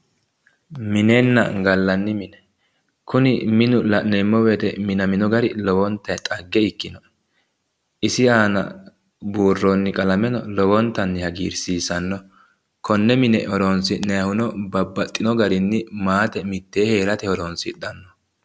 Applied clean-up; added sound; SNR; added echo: none; none; none; none.